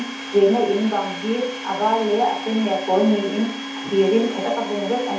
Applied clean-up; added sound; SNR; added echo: none; Domestic sounds, home sounds; 10 dB; reverberation time 0.6 s.